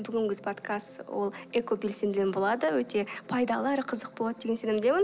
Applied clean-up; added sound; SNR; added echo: none; none; none; none.